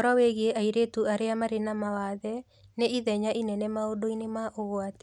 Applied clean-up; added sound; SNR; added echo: none; none; none; none.